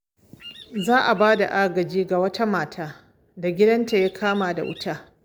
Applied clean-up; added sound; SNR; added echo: none; Bird vocalization, bird call, bird song; 19 dB; none.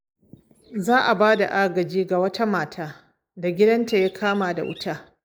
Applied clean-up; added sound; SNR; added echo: neural mask model Resemble Enhance denoiser.